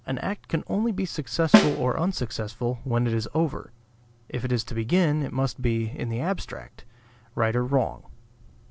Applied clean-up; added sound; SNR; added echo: none; Snare drum; -2 dB; none.